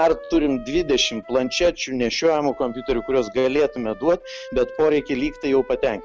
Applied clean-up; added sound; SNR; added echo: none; Wind instrument, woodwind instrument; 18 dB; none.